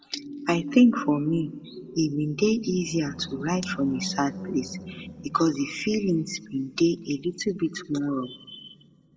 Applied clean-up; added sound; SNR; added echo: none; Animal; 17 dB; reverberation time 0.8 s.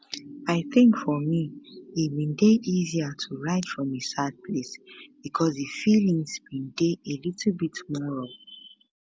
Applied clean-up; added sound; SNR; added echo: none; none; none; none.